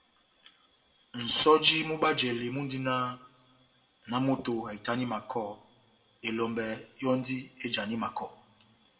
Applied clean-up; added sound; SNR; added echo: none; Cricket; 19 dB; reverberation time 0.7 s.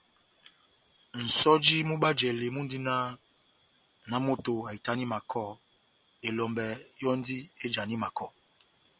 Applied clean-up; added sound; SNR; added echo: none; none; none; none.